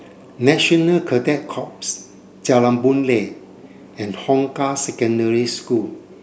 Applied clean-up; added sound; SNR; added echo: none; none; none; none.